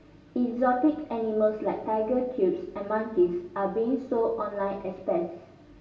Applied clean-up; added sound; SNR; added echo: none; none; none; reverberation time 0.8 s.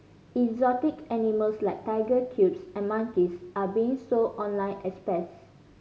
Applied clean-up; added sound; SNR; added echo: none; none; none; none.